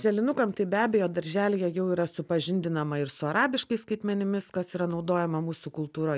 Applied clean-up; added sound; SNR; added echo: none; none; none; none.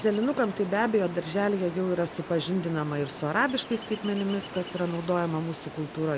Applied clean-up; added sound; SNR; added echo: none; Ocean; 13 dB; none.